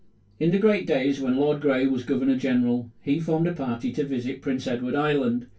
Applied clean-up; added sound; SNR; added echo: none; none; none; reverberation time 0.2 s.